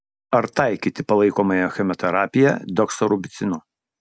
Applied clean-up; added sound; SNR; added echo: none; none; none; none.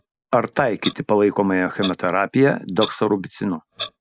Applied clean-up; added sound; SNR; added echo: neural mask model Resemble Enhance denoiser.